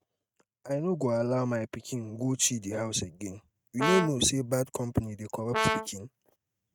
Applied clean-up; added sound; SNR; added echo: neural mask model RNNoise.